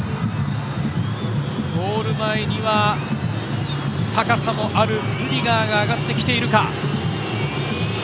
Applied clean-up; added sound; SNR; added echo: none; none; none; none.